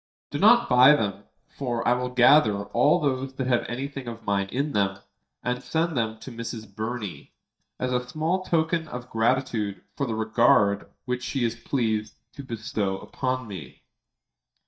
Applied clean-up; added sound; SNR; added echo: neural mask model DeepFilterNet 3.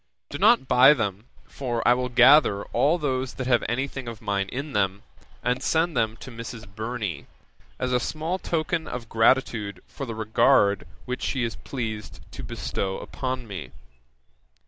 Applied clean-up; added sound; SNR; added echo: none; none; none; none.